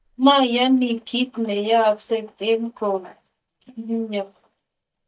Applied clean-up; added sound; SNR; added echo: neural mask model DeepFilterNet 3.